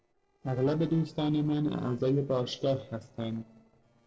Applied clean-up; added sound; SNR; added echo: neural separator model SepFormer DNS4.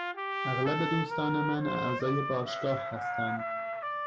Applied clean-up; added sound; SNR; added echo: none; Trumpet; 1 dB; reverberation time 1.1 s.